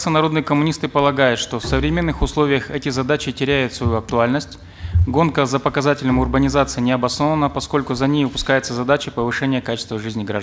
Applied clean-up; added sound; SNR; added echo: none; Bowed string instrument; 17 dB; none.